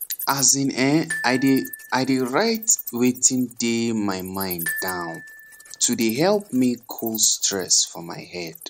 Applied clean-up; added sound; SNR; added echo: none; Wild animals + Glockenspiel; 13 dB; none.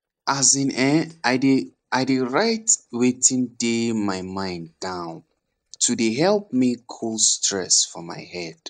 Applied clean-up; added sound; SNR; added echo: neural mask model DeepFilterNet 3.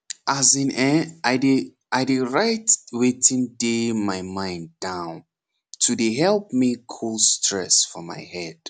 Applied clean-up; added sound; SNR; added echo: none; none; none; none.